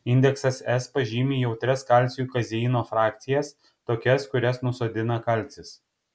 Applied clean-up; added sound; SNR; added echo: none; none; none; none.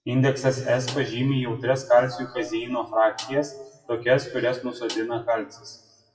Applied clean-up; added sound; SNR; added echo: classical method WPE with log-MMSE.